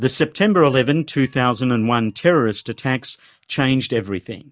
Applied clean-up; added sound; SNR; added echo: neural mask model DeepFilterNet 3.